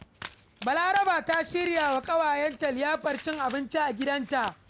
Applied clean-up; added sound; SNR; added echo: none; Domestic sounds, home sounds; 16 dB; none.